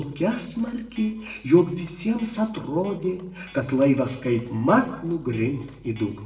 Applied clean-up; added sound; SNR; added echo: neural separator model SepFormer DNS4.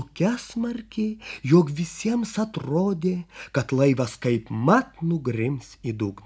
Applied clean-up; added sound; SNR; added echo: none; none; none; none.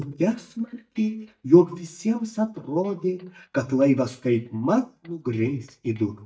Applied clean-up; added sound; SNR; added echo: neural mask model DeepFilterNet 3.